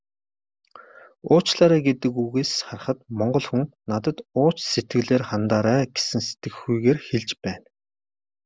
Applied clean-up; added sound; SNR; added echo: none; none; none; none.